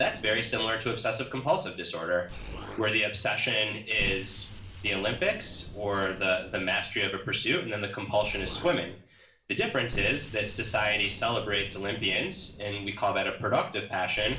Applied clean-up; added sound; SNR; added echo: none; Explosion; 14 dB; reverberation time 0.4 s.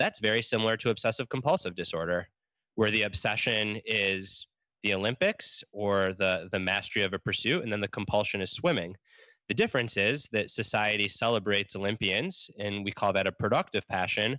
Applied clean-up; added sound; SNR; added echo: none; none; none; none.